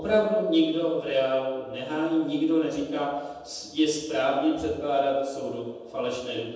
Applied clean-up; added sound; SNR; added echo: none; none; none; reverberation time 1.1 s.